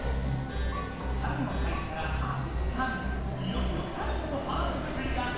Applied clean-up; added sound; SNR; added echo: none; Fixed-wing aircraft, airplane; 8 dB; reverberation time 1.1 s.